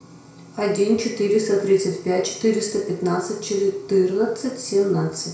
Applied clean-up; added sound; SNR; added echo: none; none; none; reverberation time 0.6 s.